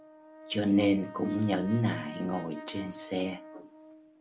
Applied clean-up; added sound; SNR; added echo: none; Brass instrument; 15 dB; none.